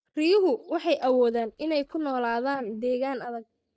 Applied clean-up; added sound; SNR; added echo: neural mask model DeepFilterNet 3.